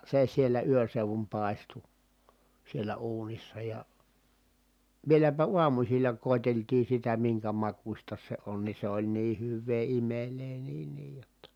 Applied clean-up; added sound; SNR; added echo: none; none; none; none.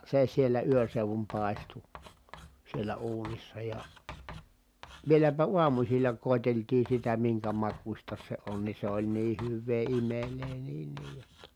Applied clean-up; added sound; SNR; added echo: none; Writing; 20 dB; none.